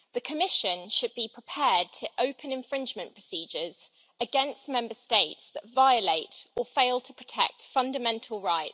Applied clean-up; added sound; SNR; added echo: none; none; none; none.